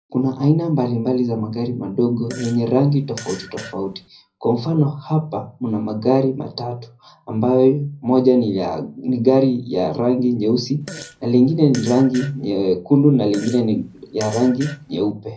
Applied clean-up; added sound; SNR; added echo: none; Fart; 18 dB; reverberation time 0.4 s.